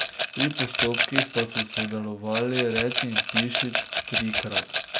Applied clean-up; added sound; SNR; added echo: none; Rattle / Glass; -2 dB; none.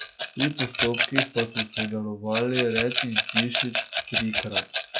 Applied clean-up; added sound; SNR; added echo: classical method log-MMSE.